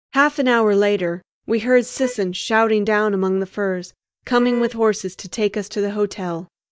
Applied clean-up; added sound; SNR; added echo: neural mask model DeepFilterNet 3.